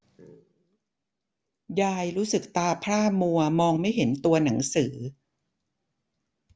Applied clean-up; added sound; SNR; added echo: none; none; none; none.